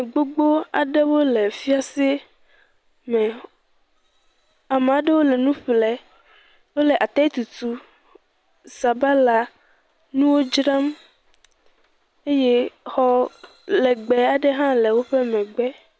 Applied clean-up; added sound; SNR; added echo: none; none; none; none.